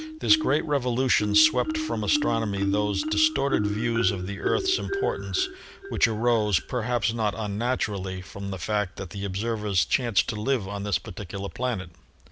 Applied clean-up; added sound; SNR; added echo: none; Marimba, xylophone; 7 dB; none.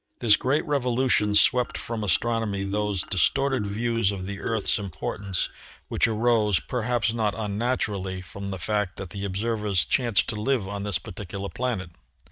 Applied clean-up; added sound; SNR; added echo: neural mask model DeepFilterNet 3.